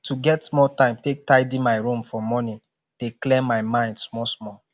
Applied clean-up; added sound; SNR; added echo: none; none; none; none.